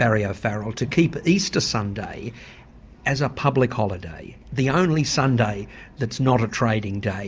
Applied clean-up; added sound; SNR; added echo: none; none; none; none.